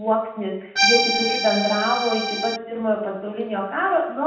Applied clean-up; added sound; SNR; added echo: none; Accordion; -1 dB; reverberation time 0.8 s.